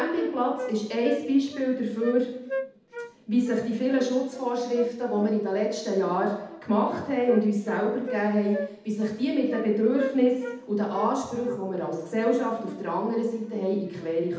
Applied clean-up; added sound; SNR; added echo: none; Wind instrument, woodwind instrument; 13 dB; reverberation time 0.8 s.